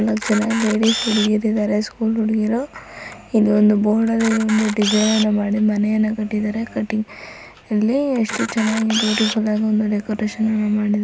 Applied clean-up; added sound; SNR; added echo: none; Camera; 12 dB; none.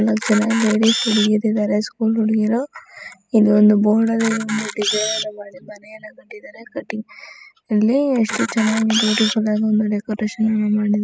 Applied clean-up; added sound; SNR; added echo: classical method spectral subtraction.